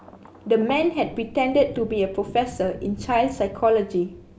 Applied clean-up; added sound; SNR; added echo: none; Thunder; 17 dB; none.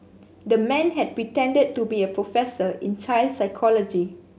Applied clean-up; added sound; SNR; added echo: none; none; none; none.